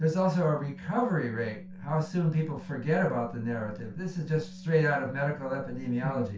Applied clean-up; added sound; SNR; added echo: none; Organ; 16 dB; reverberation time 0.3 s.